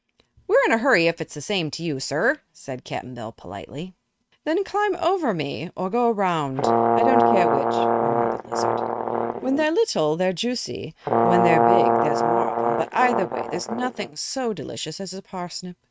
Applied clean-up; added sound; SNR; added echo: neural mask model RNNoise.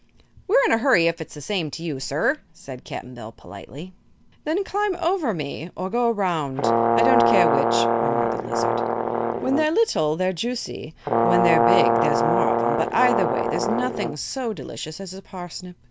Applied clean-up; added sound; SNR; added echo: none; Brass instrument; -4 dB; none.